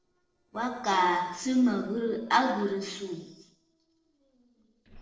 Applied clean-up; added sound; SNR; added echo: neural separator model SepFormer DNS4.